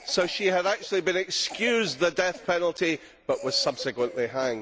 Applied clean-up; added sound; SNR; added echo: none; Cough; 17 dB; none.